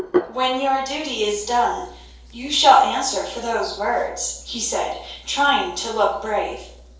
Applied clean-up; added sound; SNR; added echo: none; Hands; 13 dB; reverberation time 2.4 s.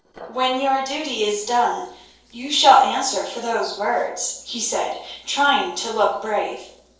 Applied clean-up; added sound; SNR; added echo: neural separator model SepFormer DNS4.